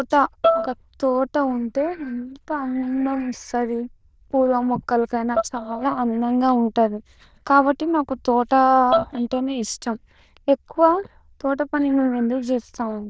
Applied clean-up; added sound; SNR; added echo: neural diffusion model UNIVERSE++.